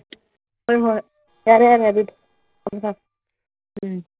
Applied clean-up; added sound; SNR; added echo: neural separator model SepFormer DNS4.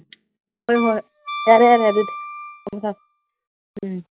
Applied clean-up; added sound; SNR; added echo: classical method log-MMSE.